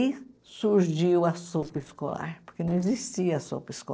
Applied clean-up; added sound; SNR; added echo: neural separator model SepFormer DNS4.